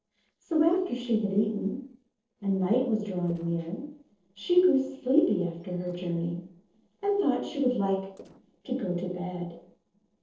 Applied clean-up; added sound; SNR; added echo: neural separator model SepFormer DNS4.